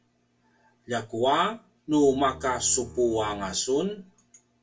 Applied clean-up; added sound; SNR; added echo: none; Bowed string instrument; 18 dB; reverberation time 0.2 s.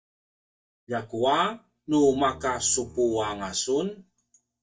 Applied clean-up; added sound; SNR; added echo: neural mask model DeepFilterNet 3.